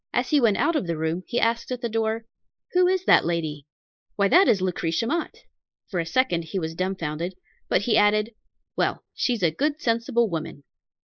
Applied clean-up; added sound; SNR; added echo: neural mask model Resemble Enhance denoiser.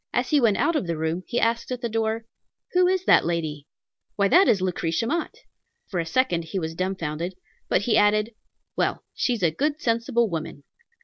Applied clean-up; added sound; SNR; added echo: none; none; none; none.